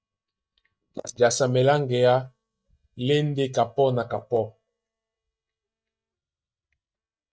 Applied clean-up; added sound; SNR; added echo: neural mask model DeepFilterNet 3.